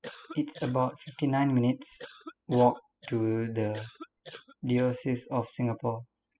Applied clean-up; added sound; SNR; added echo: classical method spectral subtraction.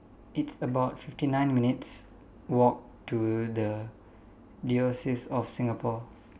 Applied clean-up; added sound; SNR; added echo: none; none; none; none.